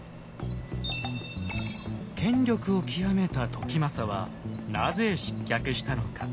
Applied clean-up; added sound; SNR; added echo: none; Microwave oven; 14 dB; none.